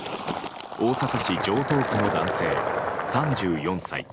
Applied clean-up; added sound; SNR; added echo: none; Fill (with liquid); 1 dB; none.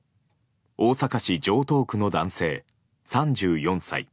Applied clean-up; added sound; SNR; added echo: none; none; none; none.